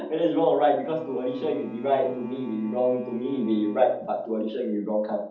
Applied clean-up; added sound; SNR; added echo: none; Bowed string instrument; 16 dB; reverberation time 0.6 s.